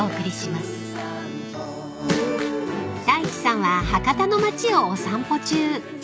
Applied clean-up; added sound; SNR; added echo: none; none; none; none.